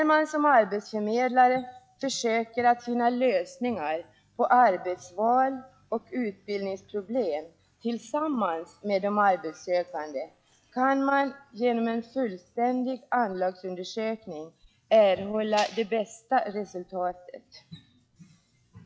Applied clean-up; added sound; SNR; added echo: classical method log-MMSE.